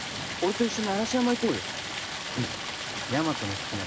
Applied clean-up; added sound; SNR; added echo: none; Stream; 5 dB; none.